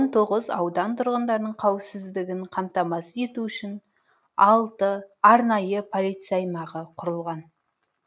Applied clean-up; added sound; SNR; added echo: none; none; none; none.